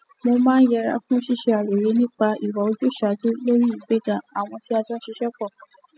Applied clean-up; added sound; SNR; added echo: classical method spectral subtraction.